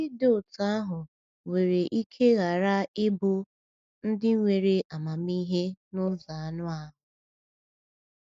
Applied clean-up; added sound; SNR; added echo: neural mask model DeepFilterNet 3.